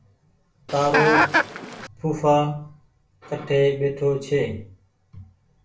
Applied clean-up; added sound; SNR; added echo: none; Chicken, rooster; -3 dB; reverberation time 0.3 s.